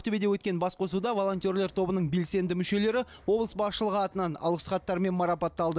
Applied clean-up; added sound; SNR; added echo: none; none; none; none.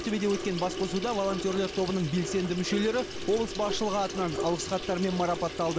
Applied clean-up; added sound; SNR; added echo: none; Sink (filling or washing) / Water tap, faucet; 7 dB; none.